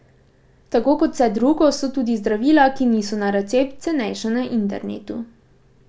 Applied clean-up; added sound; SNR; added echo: none; none; none; none.